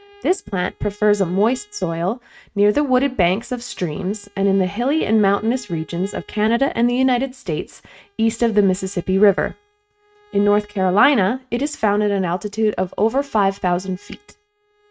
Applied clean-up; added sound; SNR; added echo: neural mask model RNNoise.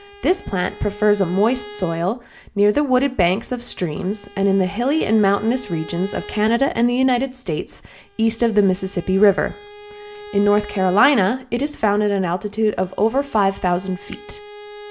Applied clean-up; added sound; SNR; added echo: none; Bowed string instrument; 20 dB; none.